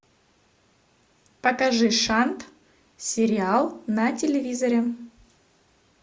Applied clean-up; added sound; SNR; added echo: none; none; none; none.